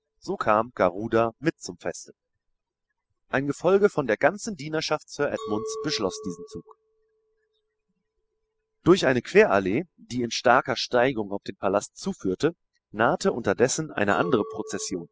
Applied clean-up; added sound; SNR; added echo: classical method spectral subtraction.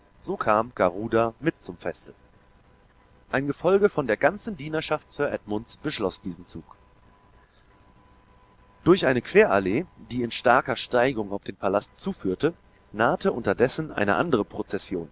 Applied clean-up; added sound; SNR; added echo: none; none; none; none.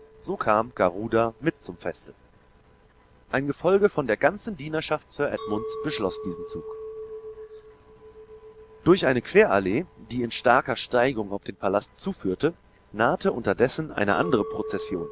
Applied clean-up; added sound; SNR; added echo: none; Chink, clink; 15 dB; none.